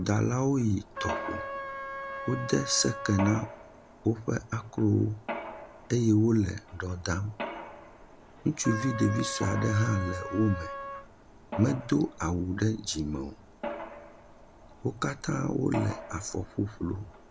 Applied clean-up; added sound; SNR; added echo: none; Mechanisms + Trumpet; 10 dB; none.